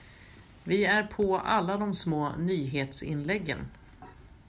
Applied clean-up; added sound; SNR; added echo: none; none; none; none.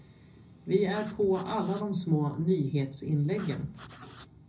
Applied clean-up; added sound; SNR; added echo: none; Writing; 18 dB; reverberation time 0.4 s.